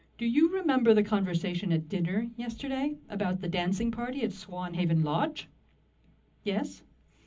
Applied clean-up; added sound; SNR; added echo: none; none; none; reverberation time 0.4 s.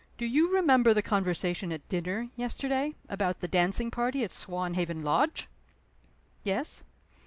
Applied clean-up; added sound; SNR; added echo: none; none; none; none.